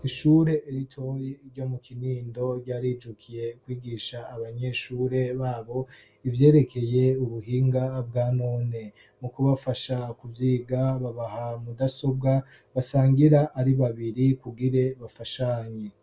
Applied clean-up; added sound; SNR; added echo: none; none; none; none.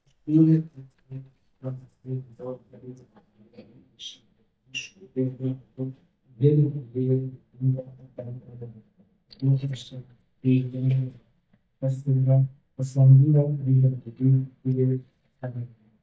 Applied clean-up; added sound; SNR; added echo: neural mask model DeepFilterNet 3.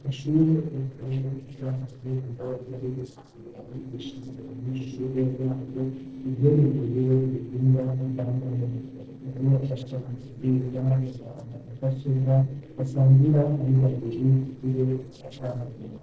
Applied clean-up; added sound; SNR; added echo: neural separator model SepFormer DNS4.